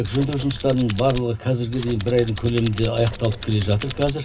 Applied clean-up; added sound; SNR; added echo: none; Tools; 6 dB; reverberation time 0.4 s.